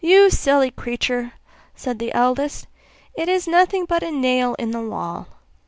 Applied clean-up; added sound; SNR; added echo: none; none; none; none.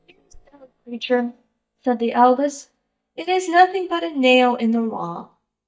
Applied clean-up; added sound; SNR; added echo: neural mask model DeepFilterNet 3.